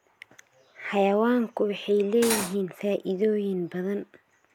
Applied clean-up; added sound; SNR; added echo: none; Cutlery, silverware; 2 dB; none.